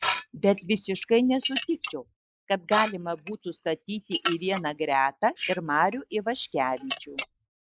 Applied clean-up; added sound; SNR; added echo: neural mask model Resemble Enhance denoiser.